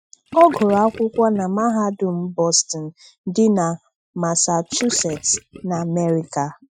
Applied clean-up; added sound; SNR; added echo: classical method Wiener filter.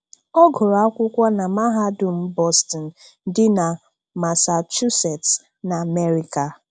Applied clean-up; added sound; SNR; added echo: none; none; none; none.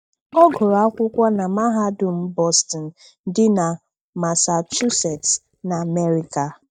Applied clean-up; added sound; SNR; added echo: neural mask model DeepFilterNet 3.